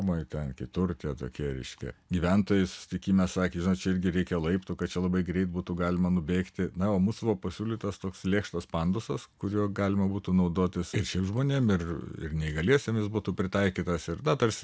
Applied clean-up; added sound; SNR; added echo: none; none; none; none.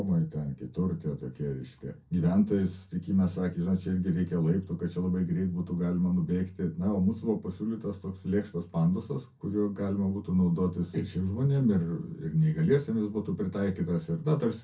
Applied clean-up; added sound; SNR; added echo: none; none; none; reverberation time 0.3 s.